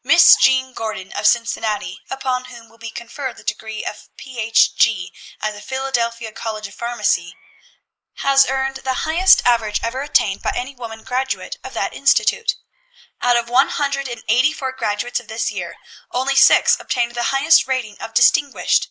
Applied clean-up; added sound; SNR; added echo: neural mask model Resemble Enhance denoiser.